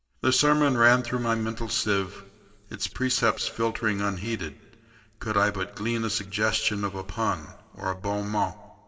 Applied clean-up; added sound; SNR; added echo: none; none; none; reverberation time 1.4 s.